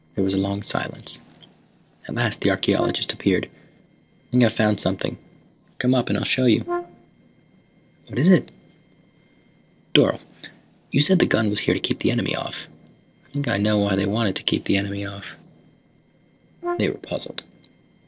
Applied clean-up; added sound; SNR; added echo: neural separator model SepFormer DNS4.